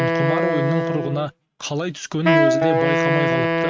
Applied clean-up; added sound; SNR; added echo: neural mask model RNNoise.